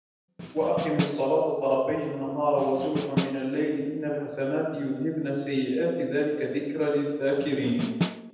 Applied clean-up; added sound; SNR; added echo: none; Snare drum; 6 dB; reverberation time 1.1 s.